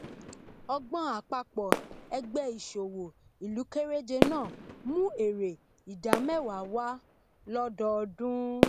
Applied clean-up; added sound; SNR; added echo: none; Fireworks; 1 dB; none.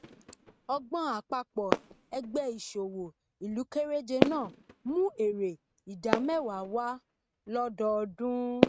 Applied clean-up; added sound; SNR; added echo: neural mask model RNNoise.